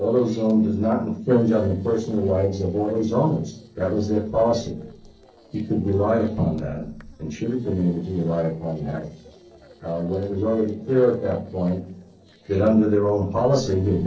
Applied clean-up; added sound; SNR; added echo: neural separator model SepFormer DNS4.